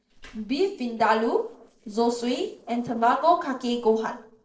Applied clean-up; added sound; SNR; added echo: neural separator model SepFormer DNS4.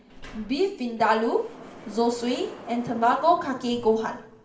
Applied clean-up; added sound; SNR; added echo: none; Sliding door; 19 dB; reverberation time 0.8 s.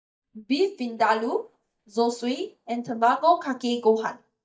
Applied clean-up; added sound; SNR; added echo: neural mask model DeepFilterNet 3.